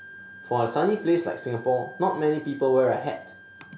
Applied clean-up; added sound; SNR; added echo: none; Wind instrument, woodwind instrument; 20 dB; none.